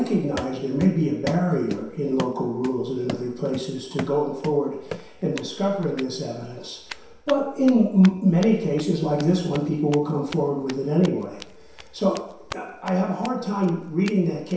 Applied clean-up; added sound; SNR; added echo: none; Run; 16 dB; reverberation time 0.7 s.